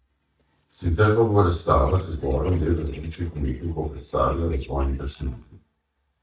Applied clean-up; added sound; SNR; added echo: neural mask model DeepFilterNet 3.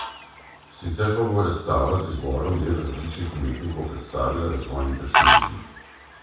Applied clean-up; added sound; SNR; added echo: none; Fowl; 1 dB; reverberation time 0.7 s.